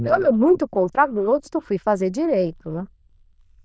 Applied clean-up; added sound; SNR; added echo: neural diffusion model UNIVERSE++.